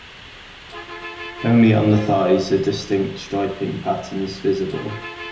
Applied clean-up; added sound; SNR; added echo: none; Bus; 16 dB; reverberation time 0.4 s.